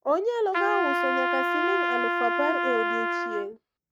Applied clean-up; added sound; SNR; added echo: neural mask model RNNoise.